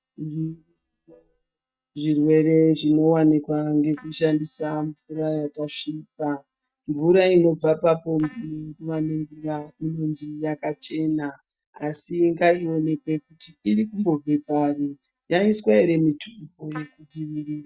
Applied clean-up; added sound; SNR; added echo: neural mask model DeepFilterNet 3.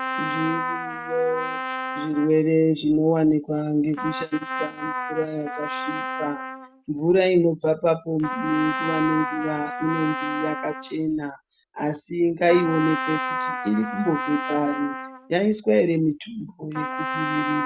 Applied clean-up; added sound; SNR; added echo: neural mask model RNNoise.